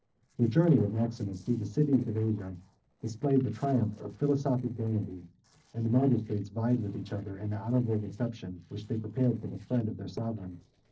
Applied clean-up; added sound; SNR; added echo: neural separator model SepFormer DNS4.